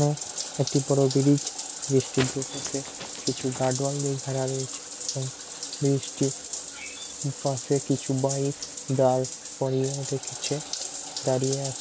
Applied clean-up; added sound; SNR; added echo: none; Bathtub (filling or washing); 8 dB; none.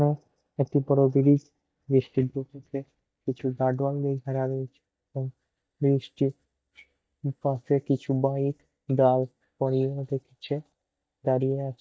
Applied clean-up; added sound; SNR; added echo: neural mask model DeepFilterNet 3.